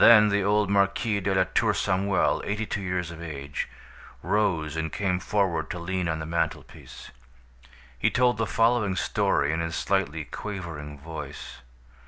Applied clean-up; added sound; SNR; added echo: none; none; none; none.